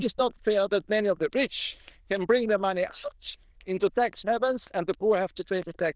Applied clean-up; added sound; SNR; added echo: neural diffusion model UNIVERSE++.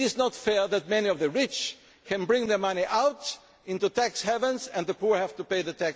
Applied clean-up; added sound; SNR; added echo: none; none; none; none.